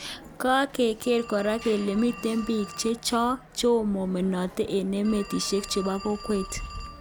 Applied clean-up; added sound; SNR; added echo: none; Telephone; 15 dB; none.